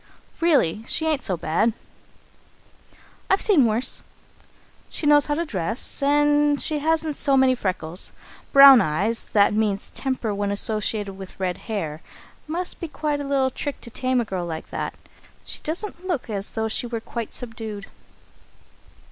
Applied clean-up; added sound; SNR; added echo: none; none; none; none.